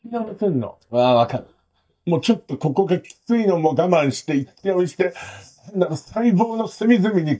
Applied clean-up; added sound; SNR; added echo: neural mask model DeepFilterNet 3.